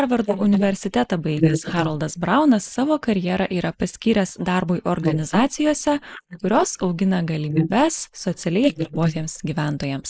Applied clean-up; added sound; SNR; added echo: neural mask model Resemble Enhance denoiser.